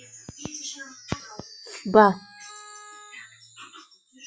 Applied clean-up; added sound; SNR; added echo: classical method log-MMSE.